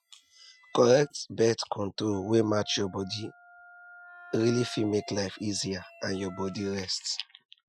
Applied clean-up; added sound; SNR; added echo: classical method Wiener filter.